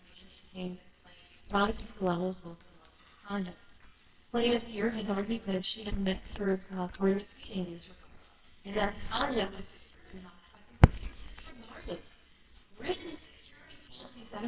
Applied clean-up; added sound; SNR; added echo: neural separator model SepFormer WHAMR!.